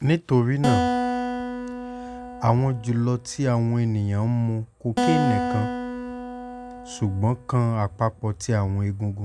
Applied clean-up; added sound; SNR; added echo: none; Acoustic guitar; 5 dB; none.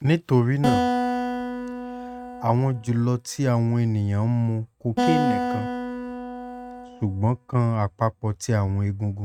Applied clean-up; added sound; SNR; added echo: neural mask model RNNoise.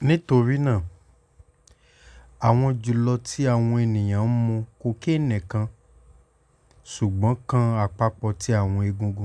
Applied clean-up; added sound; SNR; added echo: none; none; none; none.